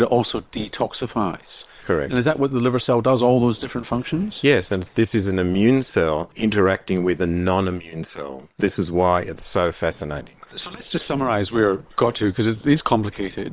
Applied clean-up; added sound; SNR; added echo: neural separator model SepFormer WHAM!.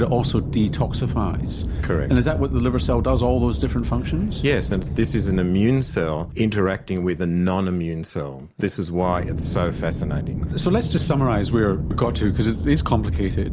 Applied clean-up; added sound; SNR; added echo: none; Aircraft; 4 dB; none.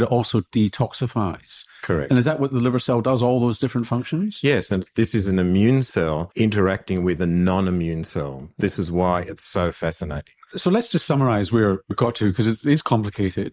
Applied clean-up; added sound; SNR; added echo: neural mask model Resemble Enhance denoiser.